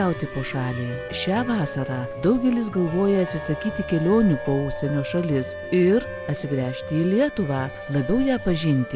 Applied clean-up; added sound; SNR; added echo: none; Wind instrument, woodwind instrument; 14 dB; none.